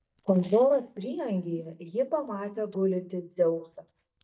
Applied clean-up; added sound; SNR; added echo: neural mask model DeepFilterNet 3.